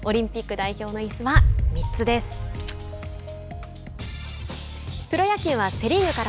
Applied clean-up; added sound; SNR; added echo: none; Boom; -1 dB; none.